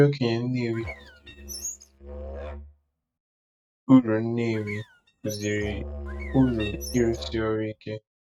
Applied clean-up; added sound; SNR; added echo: neural mask model RNNoise.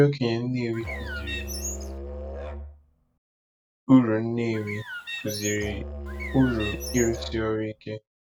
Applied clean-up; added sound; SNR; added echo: none; Bird + Musical instrument; 8 dB; none.